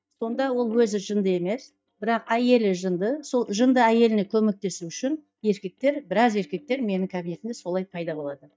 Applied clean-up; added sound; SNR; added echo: neural mask model DeepFilterNet 3.